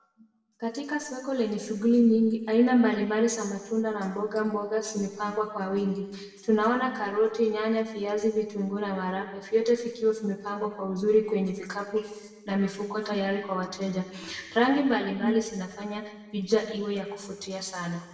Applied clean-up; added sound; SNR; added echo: none; Brass instrument; 4 dB; reverberation time 1.1 s.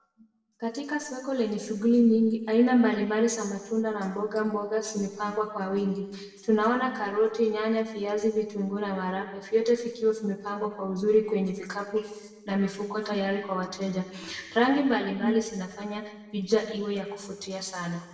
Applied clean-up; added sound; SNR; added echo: neural separator model SepFormer DNS4.